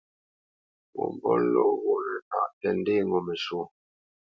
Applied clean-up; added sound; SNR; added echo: none; none; none; none.